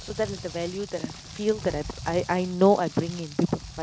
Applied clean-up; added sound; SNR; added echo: none; Rain; 13 dB; none.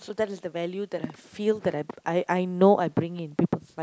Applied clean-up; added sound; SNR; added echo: none; none; none; none.